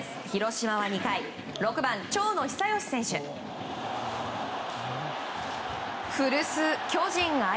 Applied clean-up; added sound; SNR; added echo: none; none; none; none.